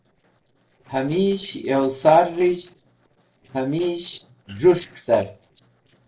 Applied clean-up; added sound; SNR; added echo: neural separator model SepFormer DNS4.